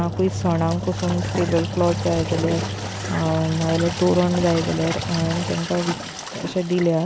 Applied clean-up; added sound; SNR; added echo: none; Engine; 5 dB; none.